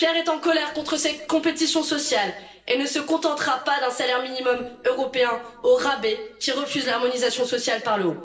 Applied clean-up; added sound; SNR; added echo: neural separator model SepFormer DNS4.